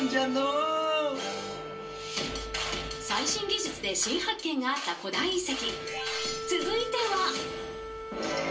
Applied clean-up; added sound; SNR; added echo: none; Wind instrument, woodwind instrument; 9 dB; reverberation time 0.3 s.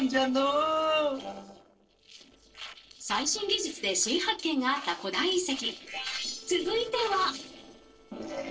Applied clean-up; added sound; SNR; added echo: neural separator model SepFormer DNS4.